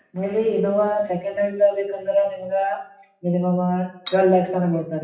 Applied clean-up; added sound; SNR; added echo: classical method WPE with log-MMSE.